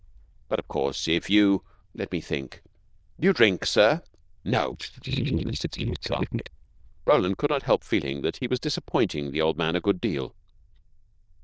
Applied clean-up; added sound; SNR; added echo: neural diffusion model UNIVERSE++.